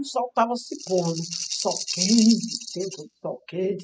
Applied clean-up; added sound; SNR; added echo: classical method spectral subtraction.